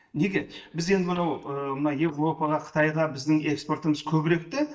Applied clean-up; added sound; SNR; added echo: neural mask model DeepFilterNet 3.